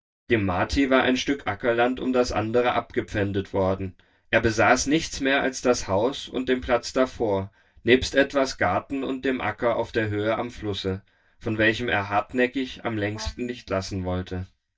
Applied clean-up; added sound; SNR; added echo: neural mask model DeepFilterNet 3.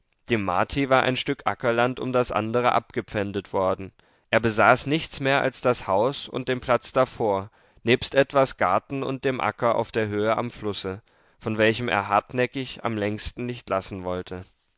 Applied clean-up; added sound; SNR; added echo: none; none; none; none.